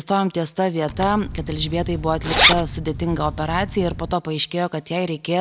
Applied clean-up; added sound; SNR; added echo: none; Zipper (clothing); 1 dB; none.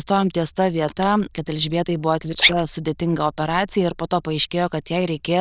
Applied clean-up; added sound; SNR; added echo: neural diffusion model UNIVERSE++.